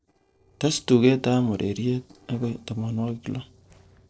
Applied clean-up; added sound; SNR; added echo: neural separator model SepFormer DNS4.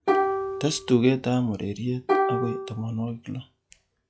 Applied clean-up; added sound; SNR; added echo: classical method log-MMSE.